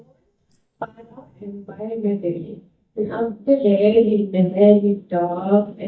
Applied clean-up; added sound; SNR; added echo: neural mask model DeepFilterNet 3.